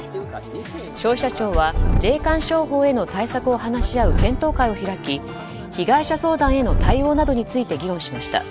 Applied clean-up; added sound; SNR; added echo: none; Purr; 2 dB; none.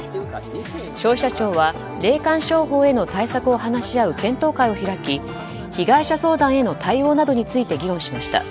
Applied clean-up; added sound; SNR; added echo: none; none; none; none.